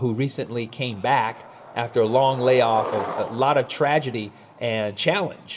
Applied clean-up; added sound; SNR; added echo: none; Skateboard; 14 dB; reverberation time 0.5 s.